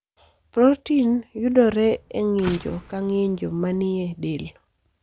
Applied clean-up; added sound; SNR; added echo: none; Slam; 17 dB; none.